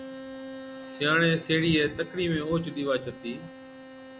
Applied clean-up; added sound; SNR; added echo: none; Bowed string instrument; 15 dB; none.